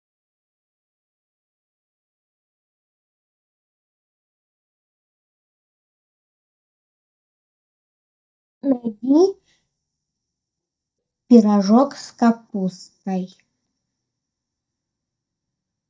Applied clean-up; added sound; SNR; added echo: neural mask model DeepFilterNet 3.